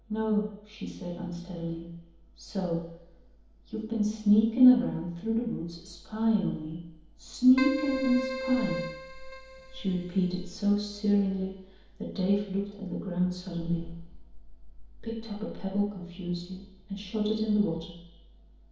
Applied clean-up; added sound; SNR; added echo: none; Keyboard (musical); 6 dB; reverberation time 2.2 s.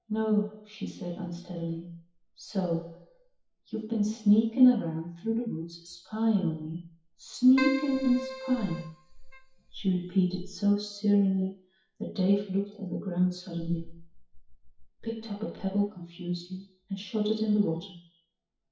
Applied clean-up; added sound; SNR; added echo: classical method WPE with log-MMSE.